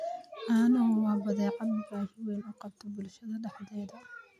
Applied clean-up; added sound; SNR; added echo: none; none; none; none.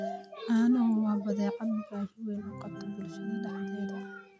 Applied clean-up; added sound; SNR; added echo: none; Organ; 11 dB; none.